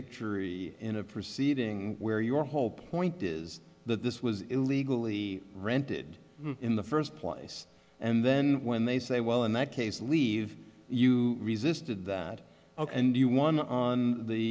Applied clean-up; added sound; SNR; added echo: none; none; none; none.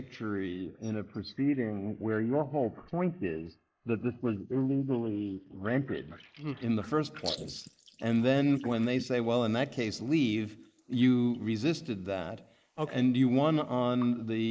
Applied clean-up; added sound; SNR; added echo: neural mask model Resemble Enhance denoiser.